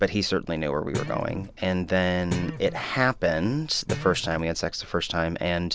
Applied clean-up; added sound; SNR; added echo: none; Guitar; 11 dB; none.